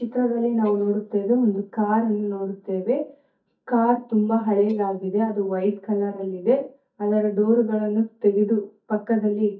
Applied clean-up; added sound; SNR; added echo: neural mask model DeepFilterNet 3.